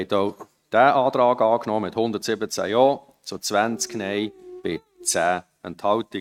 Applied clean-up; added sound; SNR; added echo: neural mask model RNNoise.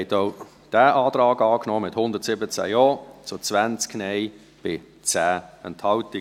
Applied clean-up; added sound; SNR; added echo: none; none; none; none.